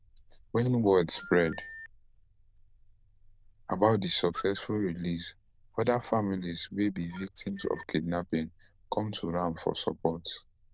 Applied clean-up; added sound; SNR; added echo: neural diffusion model UNIVERSE++.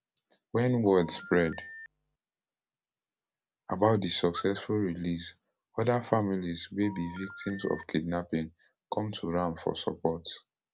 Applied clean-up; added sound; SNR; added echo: none; Telephone; 16 dB; none.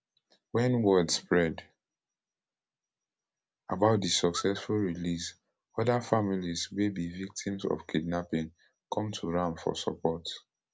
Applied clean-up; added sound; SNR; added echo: none; none; none; none.